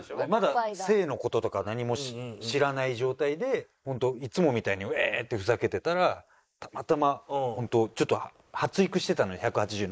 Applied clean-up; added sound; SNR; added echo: neural mask model Resemble Enhance denoiser.